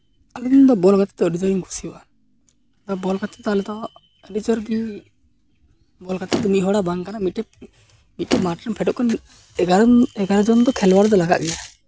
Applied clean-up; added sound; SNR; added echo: none; Motor vehicle (road); 9 dB; none.